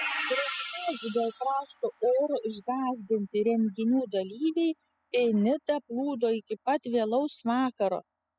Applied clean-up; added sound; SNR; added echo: classical method spectral subtraction.